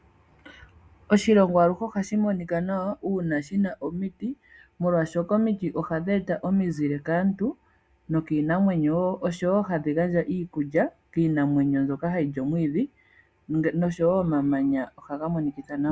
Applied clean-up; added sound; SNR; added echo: none; none; none; none.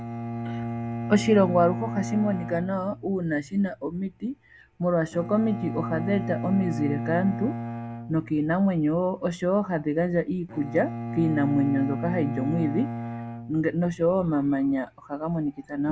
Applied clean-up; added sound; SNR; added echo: none; Bowed string instrument; 8 dB; none.